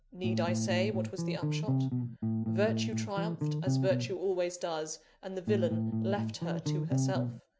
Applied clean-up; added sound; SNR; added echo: none; Bass guitar; -4 dB; none.